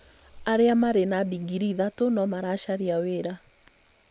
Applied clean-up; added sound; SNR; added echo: none; Bicycle; 20 dB; none.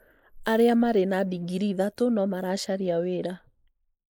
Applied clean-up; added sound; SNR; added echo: neural mask model Resemble Enhance denoiser.